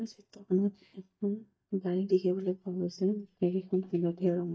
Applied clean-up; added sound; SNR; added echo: neural mask model DeepFilterNet 3.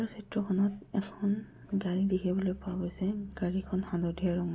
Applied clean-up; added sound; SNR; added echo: none; none; none; none.